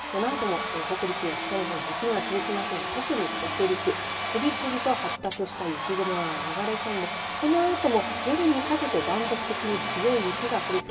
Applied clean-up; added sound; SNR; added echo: none; Domestic sounds, home sounds; 3 dB; reverberation time 2.0 s.